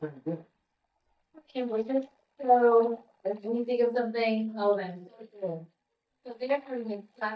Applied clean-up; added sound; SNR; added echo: neural mask model DeepFilterNet 3.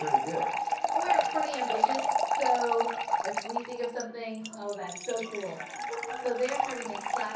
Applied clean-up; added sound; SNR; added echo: none; Fill (with liquid) / Trickle, dribble; -3 dB; reverberation time 0.6 s.